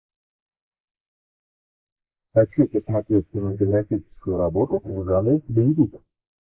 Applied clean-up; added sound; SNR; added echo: neural mask model Resemble Enhance denoiser.